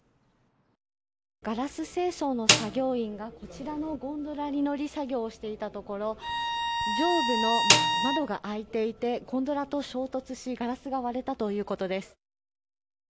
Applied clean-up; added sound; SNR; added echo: none; Snare drum + Bowed string instrument; -4 dB; none.